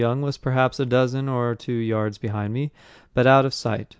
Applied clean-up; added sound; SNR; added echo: none; none; none; none.